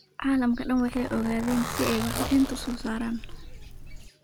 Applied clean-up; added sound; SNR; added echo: none; Zipper (clothing); 7 dB; none.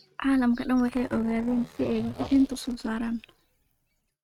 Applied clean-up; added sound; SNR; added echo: neural mask model RNNoise.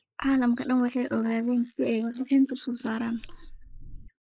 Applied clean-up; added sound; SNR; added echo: neural mask model Resemble Enhance denoiser.